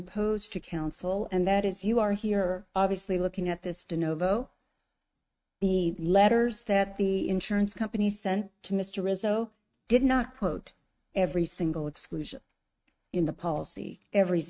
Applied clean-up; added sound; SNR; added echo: neural mask model RNNoise.